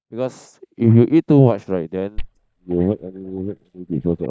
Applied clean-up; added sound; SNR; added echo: neural mask model DeepFilterNet 3.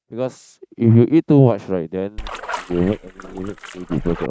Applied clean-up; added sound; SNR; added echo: neural mask model RNNoise.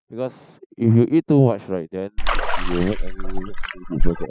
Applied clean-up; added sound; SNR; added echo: classical method spectral subtraction.